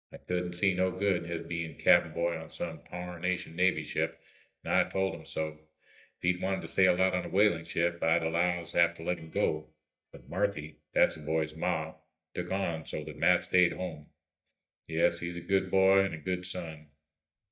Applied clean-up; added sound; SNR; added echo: neural mask model DeepFilterNet 3.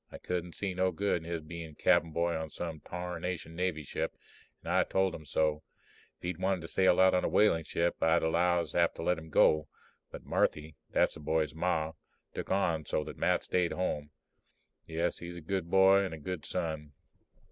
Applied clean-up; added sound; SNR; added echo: none; none; none; none.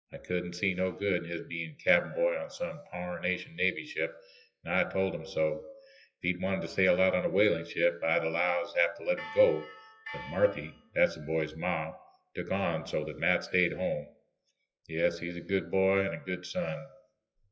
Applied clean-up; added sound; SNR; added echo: classical method WPE with log-MMSE.